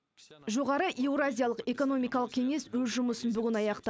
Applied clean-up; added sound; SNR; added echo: none; none; none; none.